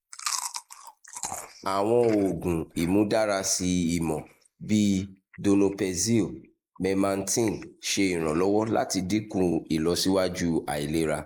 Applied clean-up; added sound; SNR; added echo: neural mask model Resemble Enhance denoiser.